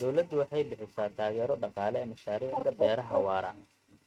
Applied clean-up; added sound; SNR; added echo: neural mask model RNNoise.